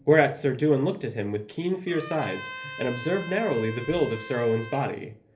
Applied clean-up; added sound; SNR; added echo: none; Trumpet; 14 dB; reverberation time 0.3 s.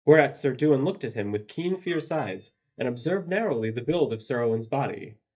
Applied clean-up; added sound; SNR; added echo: neural mask model DeepFilterNet 3.